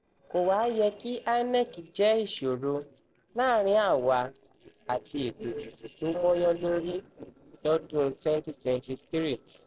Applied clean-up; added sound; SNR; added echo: neural separator model SepFormer DNS4.